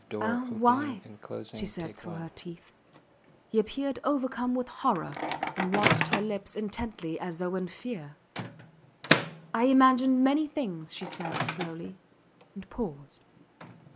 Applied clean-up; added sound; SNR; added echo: none; Microwave oven; 5 dB; none.